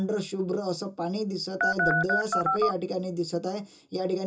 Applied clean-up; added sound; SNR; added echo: none; Telephone; -4 dB; reverberation time 0.2 s.